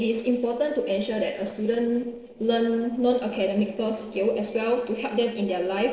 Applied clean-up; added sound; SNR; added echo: neural separator model SepFormer DNS4.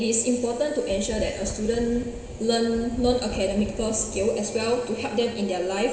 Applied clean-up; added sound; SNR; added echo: none; Wind; 11 dB; reverberation time 2.1 s.